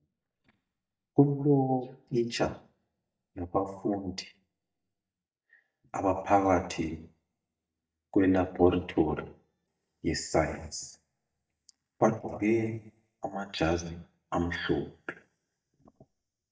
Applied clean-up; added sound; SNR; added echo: neural mask model DeepFilterNet 3.